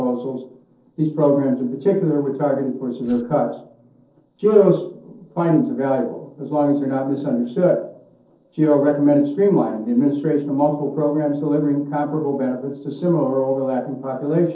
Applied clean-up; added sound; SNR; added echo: neural separator model SepFormer DNS4.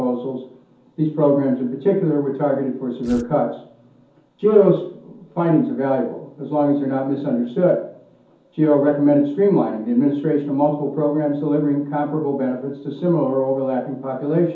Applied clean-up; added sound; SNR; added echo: none; Tearing; 18 dB; reverberation time 0.6 s.